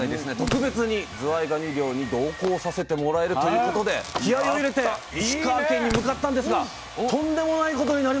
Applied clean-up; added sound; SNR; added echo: none; Domestic sounds, home sounds + Crackle / Fireworks; 13 dB; none.